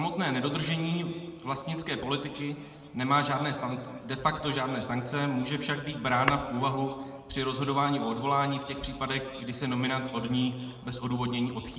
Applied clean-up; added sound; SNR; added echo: none; Tap / Hammer; 10 dB; reverberation time 1.7 s.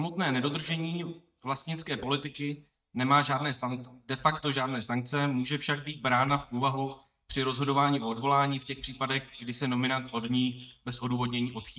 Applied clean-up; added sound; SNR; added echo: neural mask model DeepFilterNet 3.